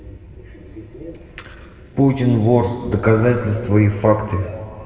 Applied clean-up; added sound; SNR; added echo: none; none; none; reverberation time 1.9 s.